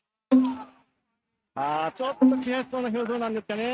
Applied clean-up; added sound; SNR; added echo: neural mask model RNNoise.